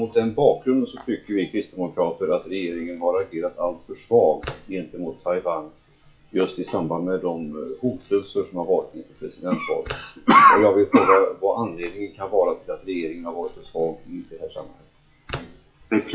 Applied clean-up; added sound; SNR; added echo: classical method WPE with log-MMSE.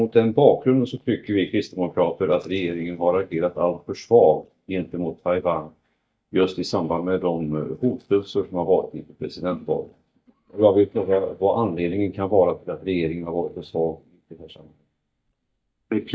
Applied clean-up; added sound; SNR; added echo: neural mask model DeepFilterNet 3.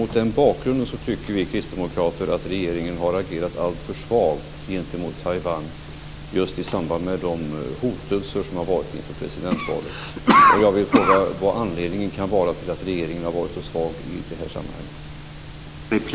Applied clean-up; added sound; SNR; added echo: none; none; none; none.